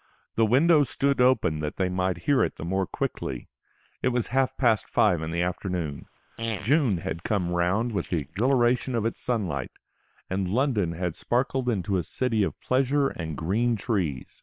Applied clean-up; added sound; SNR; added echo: neural separator model SepFormer WHAM!.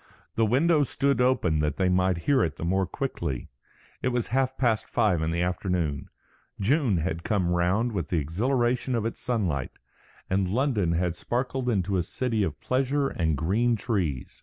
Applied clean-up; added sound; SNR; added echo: none; none; none; none.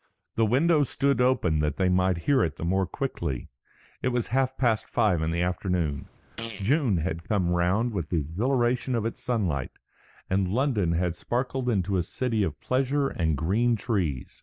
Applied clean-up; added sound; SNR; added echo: neural mask model DeepFilterNet 3.